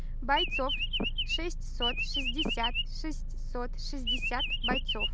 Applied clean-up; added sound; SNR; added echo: none; Chirp, tweet; 1 dB; none.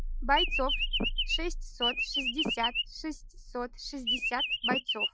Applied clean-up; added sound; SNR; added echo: classical method Wiener filter.